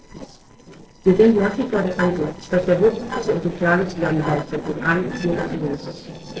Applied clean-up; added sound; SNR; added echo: neural separator model SepFormer DNS4.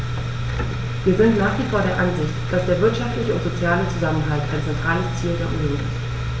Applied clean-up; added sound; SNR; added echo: none; none; none; none.